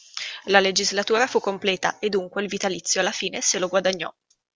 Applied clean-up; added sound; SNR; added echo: none; none; none; none.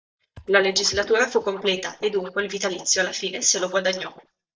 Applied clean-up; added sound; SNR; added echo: neural mask model DeepFilterNet 3.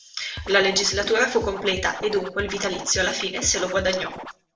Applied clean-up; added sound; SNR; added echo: none; Scratching (performance technique); 12 dB; reverberation time 0.4 s.